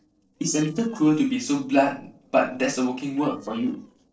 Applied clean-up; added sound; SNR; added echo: neural separator model SepFormer DNS4.